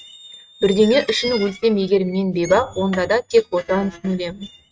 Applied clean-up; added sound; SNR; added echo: neural mask model RNNoise.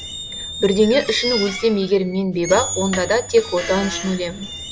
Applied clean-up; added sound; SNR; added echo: none; Squeak; 9 dB; none.